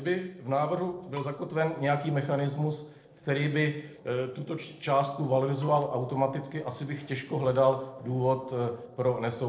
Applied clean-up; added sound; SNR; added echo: neural separator model SepFormer DNS4.